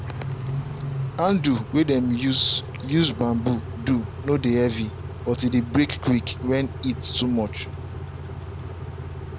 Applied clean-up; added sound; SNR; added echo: none; Idling / Accelerating, revving, vroom / Car; 8 dB; none.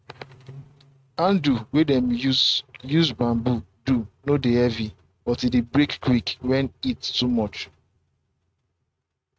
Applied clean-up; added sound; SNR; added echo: neural mask model RNNoise.